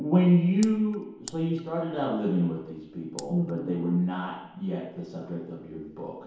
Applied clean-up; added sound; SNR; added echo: none; Raindrop; 18 dB; reverberation time 0.8 s.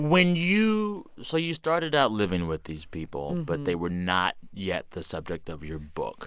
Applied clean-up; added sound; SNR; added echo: none; none; none; none.